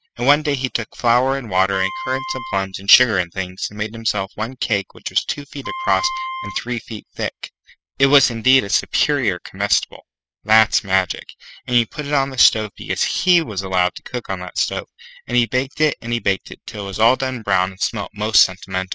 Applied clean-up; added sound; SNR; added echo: classical method spectral subtraction.